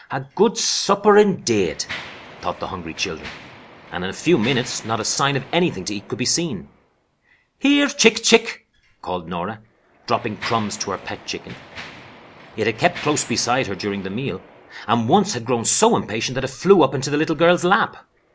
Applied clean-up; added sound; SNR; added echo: none; Mechanisms; 20 dB; none.